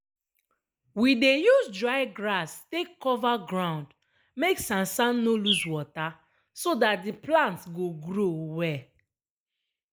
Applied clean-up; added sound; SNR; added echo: neural mask model Resemble Enhance denoiser.